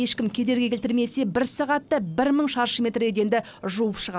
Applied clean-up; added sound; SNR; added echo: none; none; none; none.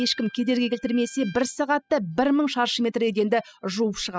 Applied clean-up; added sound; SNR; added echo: classical method spectral subtraction.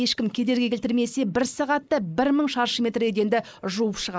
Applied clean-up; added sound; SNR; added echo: neural mask model Resemble Enhance denoiser.